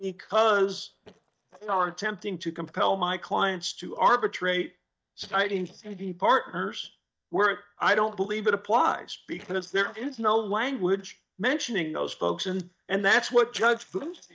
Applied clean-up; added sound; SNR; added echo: neural mask model DeepFilterNet 3.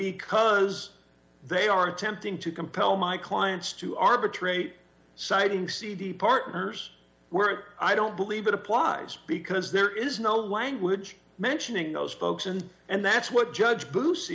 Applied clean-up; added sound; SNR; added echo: none; none; none; none.